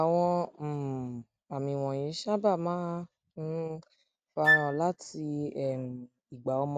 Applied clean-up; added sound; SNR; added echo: none; Wind instrument, woodwind instrument; -4 dB; none.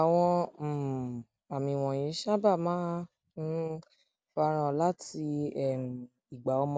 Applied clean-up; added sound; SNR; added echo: none; none; none; none.